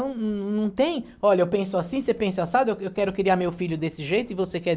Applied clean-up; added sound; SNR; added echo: none; none; none; none.